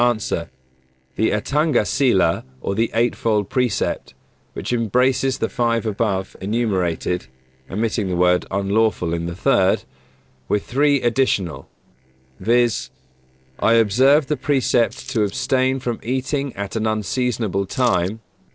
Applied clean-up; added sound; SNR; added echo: neural separator model SepFormer DNS4.